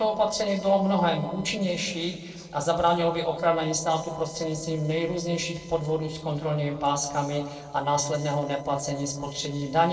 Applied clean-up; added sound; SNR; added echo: neural separator model SepFormer DNS4.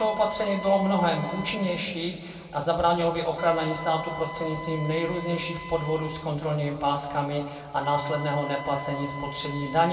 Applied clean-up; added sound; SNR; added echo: none; Wind instrument, woodwind instrument; 13 dB; reverberation time 1.8 s.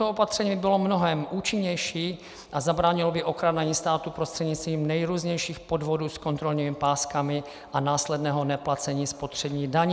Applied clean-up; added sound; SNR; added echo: none; none; none; none.